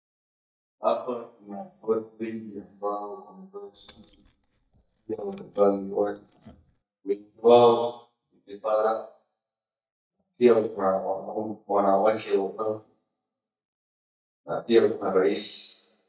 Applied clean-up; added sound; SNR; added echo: neural mask model DeepFilterNet 3.